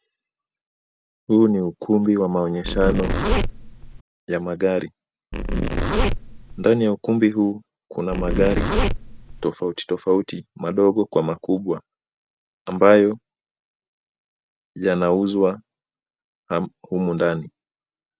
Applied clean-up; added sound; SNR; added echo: none; Zipper (clothing); 0 dB; none.